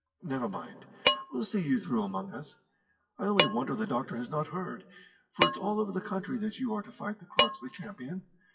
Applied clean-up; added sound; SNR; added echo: classical method WPE with log-MMSE.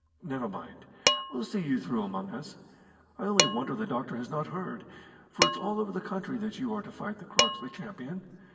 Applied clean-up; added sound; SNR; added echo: none; Dishes, pots, and pans; 0 dB; reverberation time 1.8 s.